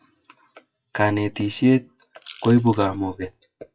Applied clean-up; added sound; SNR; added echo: classical method WPE with log-MMSE.